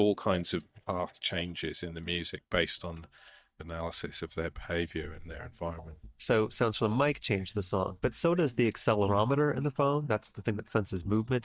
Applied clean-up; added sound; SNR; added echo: neural mask model DeepFilterNet 3.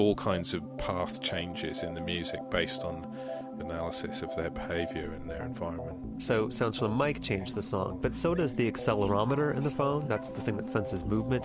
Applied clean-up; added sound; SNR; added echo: none; none; none; none.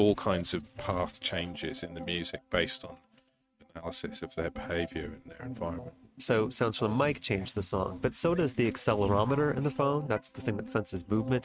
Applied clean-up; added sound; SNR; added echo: neural mask model RNNoise.